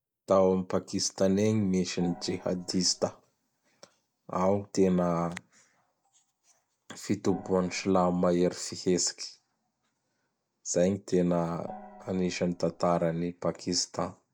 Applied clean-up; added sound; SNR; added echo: none; Gong; 19 dB; none.